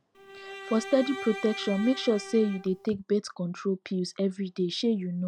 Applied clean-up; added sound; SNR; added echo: none; Bowed string instrument; 12 dB; none.